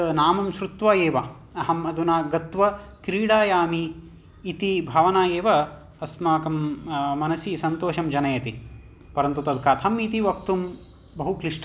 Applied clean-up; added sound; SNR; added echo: none; none; none; none.